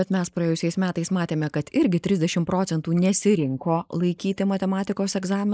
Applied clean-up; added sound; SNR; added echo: neural mask model Resemble Enhance denoiser.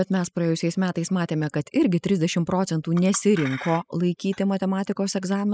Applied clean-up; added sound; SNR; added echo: classical method spectral subtraction.